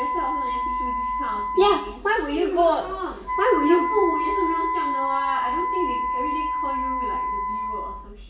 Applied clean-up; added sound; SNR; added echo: none; Wind instrument, woodwind instrument; 1 dB; reverberation time 0.8 s.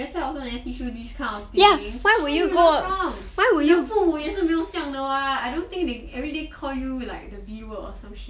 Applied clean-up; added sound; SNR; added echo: none; none; none; none.